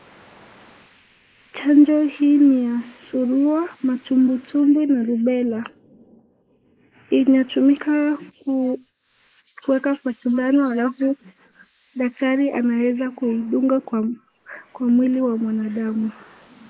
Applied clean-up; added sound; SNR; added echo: neural mask model Resemble Enhance denoiser.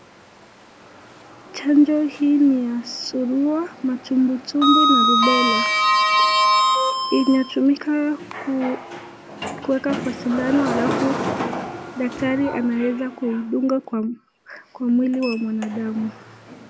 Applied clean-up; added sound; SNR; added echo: none; Sliding door; 2 dB; none.